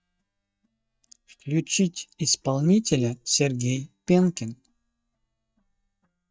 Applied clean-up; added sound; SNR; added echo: neural mask model DeepFilterNet 3.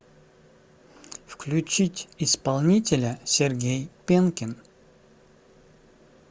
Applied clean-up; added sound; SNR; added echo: none; none; none; none.